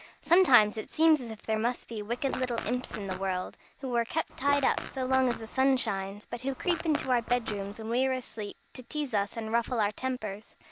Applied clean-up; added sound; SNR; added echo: none; Fart; 10 dB; none.